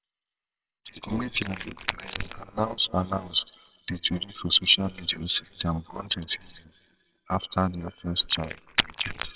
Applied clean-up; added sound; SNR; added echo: neural separator model SepFormer WHAMR!.